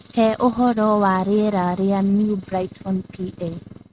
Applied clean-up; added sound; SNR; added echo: neural mask model RNNoise.